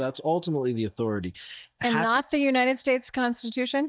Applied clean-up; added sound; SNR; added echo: neural mask model DeepFilterNet 3.